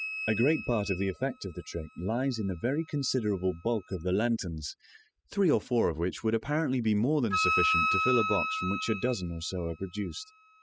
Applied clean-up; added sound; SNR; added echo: classical method spectral subtraction.